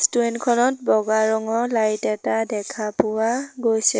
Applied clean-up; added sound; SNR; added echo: none; none; none; none.